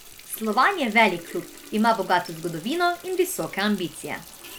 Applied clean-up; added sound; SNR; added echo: none; Water tap, faucet; 19 dB; none.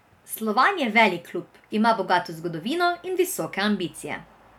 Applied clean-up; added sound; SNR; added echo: none; none; none; none.